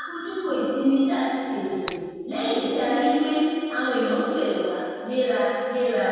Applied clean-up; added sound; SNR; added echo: none; Shatter; 15 dB; reverberation time 2.1 s.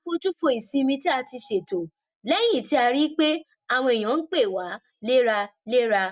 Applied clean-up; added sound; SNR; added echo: none; none; none; none.